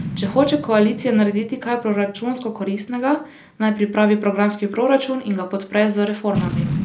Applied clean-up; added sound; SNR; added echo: none; Boom; 11 dB; none.